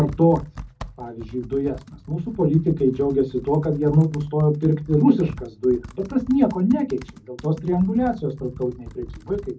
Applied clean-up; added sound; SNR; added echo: none; Computer keyboard; 18 dB; reverberation time 0.4 s.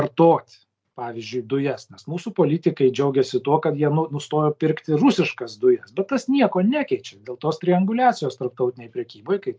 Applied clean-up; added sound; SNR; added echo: none; none; none; none.